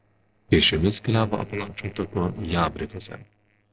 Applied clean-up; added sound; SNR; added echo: neural separator model SepFormer DNS4.